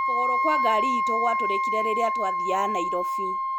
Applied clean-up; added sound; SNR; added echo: none; Wind instrument, woodwind instrument; -5 dB; none.